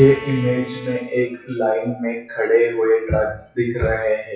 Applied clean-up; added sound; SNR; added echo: classical method WPE with log-MMSE.